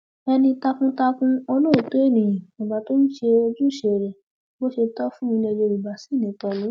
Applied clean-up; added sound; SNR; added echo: none; none; none; none.